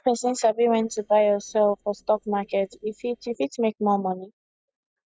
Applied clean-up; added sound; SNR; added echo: neural mask model DeepFilterNet 3.